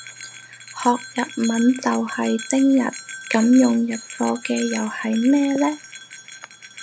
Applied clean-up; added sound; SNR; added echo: none; Bell; 15 dB; none.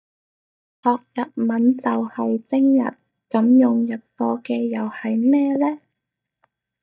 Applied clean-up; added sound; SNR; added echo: neural mask model DeepFilterNet 3.